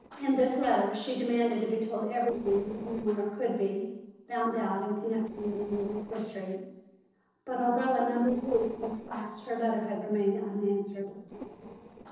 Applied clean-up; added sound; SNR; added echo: neural separator model SepFormer DNS4.